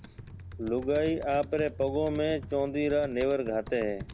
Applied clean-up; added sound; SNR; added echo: none; Computer keyboard; 13 dB; none.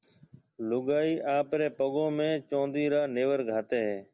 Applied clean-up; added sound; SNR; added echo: none; none; none; none.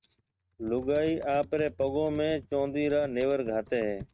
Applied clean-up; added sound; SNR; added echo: neural mask model RNNoise.